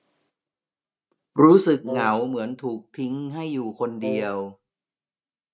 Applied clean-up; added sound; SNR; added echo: neural mask model RNNoise.